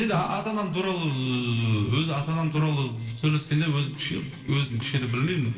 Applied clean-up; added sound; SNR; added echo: neural separator model SepFormer DNS4.